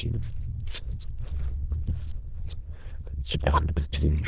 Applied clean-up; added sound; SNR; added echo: neural diffusion model UNIVERSE++.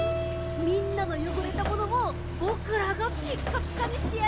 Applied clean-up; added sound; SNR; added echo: none; Keyboard (musical) + Accelerating, revving, vroom; 0 dB; none.